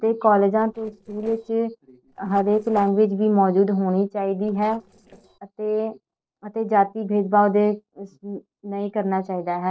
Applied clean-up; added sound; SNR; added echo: neural separator model SepFormer DNS4.